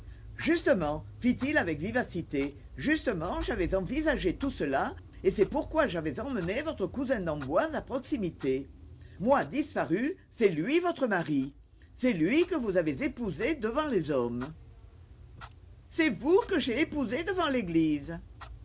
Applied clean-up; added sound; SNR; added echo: none; Clock; 16 dB; none.